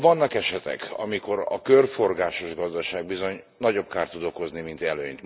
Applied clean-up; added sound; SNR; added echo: none; none; none; none.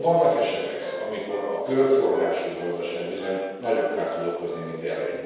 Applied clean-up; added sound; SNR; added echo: none; Wind instrument, woodwind instrument; 15 dB; reverberation time 1.2 s.